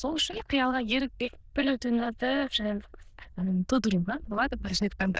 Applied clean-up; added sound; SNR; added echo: neural diffusion model UNIVERSE++.